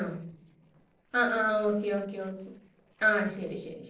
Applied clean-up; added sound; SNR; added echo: neural separator model SepFormer DNS4.